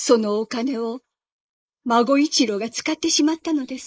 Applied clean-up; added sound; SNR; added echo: neural mask model Resemble Enhance denoiser.